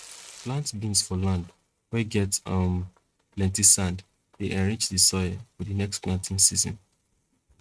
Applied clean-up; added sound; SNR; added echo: neural mask model RNNoise.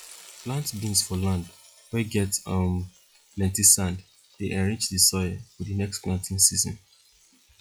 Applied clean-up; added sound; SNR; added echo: classical method log-MMSE.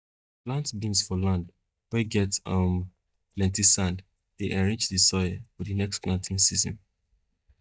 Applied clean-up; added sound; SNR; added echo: neural mask model DeepFilterNet 3.